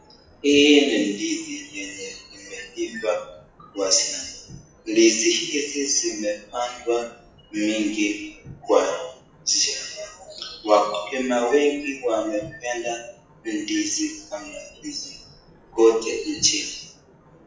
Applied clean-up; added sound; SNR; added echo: classical method WPE with log-MMSE.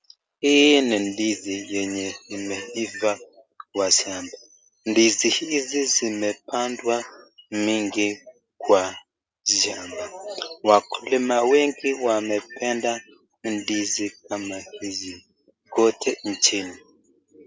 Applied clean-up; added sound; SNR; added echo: none; none; none; none.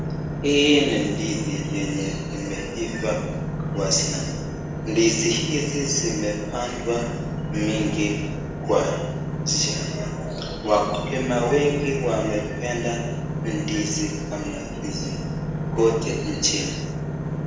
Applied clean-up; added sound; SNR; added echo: none; Engine / Boat, Water vehicle; 3 dB; reverberation time 0.9 s.